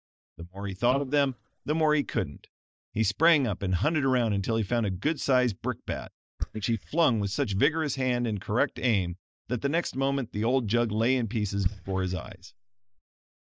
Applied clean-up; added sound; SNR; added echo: neural mask model DeepFilterNet 3.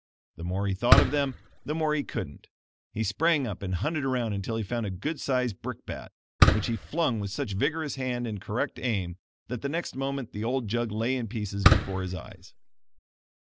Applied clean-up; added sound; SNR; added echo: none; Fireworks; -3 dB; none.